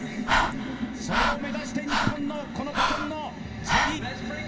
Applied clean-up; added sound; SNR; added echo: none; Breathing; -2 dB; reverberation time 1.7 s.